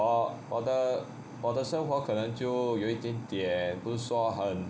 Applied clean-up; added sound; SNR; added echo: none; none; none; none.